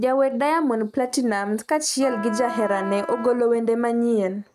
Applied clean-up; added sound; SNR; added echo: neural mask model RNNoise.